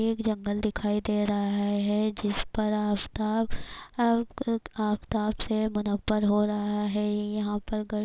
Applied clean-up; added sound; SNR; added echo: none; none; none; none.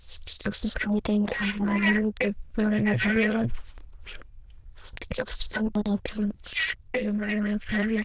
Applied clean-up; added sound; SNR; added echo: neural diffusion model UNIVERSE++.